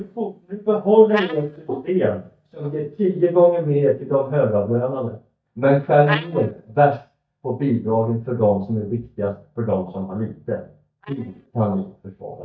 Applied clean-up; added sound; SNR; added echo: neural mask model DeepFilterNet 3.